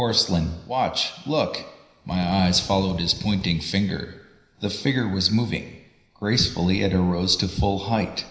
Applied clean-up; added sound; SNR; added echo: none; Drill; 13 dB; reverberation time 0.9 s.